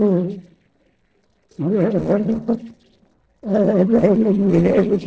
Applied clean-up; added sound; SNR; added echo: neural separator model SepFormer DNS4.